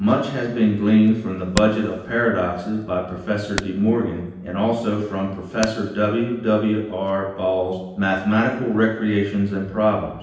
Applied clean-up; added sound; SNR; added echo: none; Hammer; 18 dB; reverberation time 0.9 s.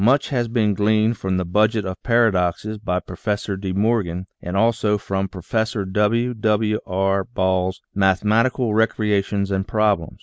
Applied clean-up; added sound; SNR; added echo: none; none; none; none.